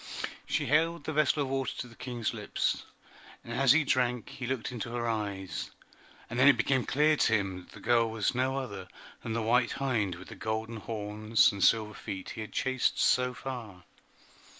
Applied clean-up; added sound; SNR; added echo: none; none; none; none.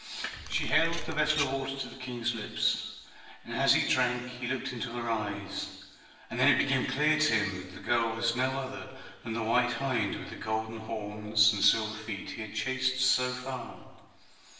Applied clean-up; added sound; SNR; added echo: none; Bird vocalization, bird call, bird song; 9 dB; reverberation time 1.2 s.